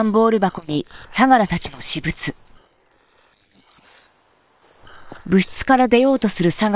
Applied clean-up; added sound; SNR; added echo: neural separator model SepFormer WHAM!.